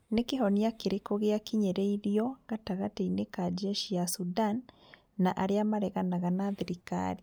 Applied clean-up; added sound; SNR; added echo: none; none; none; none.